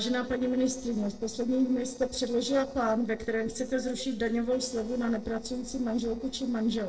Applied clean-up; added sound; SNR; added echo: neural separator model SepFormer DNS4.